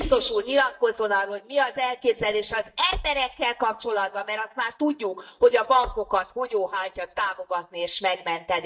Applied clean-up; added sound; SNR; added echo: neural mask model DeepFilterNet 3.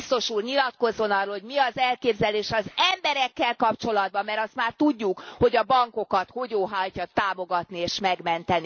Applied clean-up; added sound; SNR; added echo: none; none; none; none.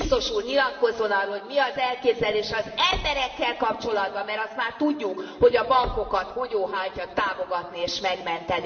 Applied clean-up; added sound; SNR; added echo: none; Knock; 16 dB; reverberation time 2.7 s.